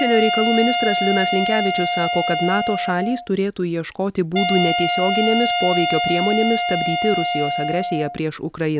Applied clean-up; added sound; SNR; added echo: none; Wind instrument, woodwind instrument; 1 dB; none.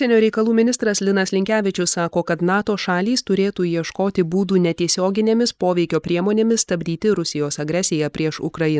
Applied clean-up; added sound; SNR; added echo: neural mask model Resemble Enhance denoiser.